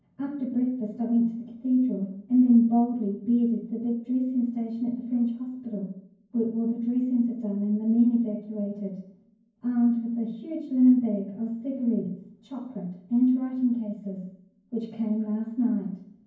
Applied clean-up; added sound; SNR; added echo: none; none; none; reverberation time 0.9 s.